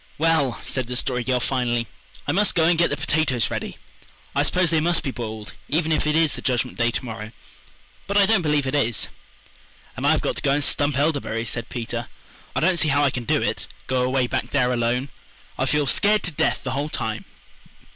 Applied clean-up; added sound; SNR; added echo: none; none; none; none.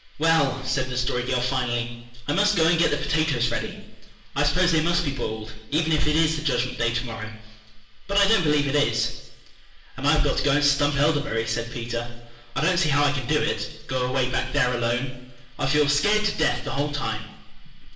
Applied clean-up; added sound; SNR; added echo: none; none; none; reverberation time 0.8 s.